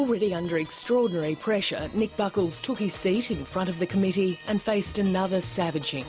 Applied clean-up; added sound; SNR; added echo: none; none; none; none.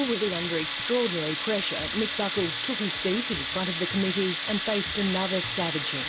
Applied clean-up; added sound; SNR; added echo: none; Tools; 0 dB; none.